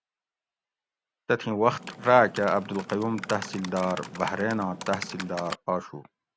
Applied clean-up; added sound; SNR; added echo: none; Typing; 12 dB; none.